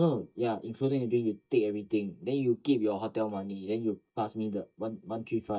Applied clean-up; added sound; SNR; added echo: neural mask model DeepFilterNet 3.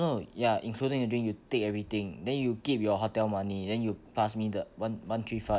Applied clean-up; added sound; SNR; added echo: none; none; none; none.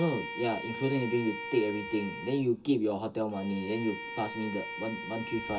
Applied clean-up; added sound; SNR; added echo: none; Bowed string instrument; 9 dB; reverberation time 0.2 s.